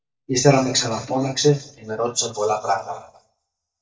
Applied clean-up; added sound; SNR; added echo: neural mask model DeepFilterNet 3.